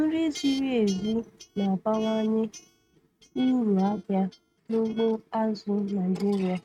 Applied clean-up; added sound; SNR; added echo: neural mask model RNNoise.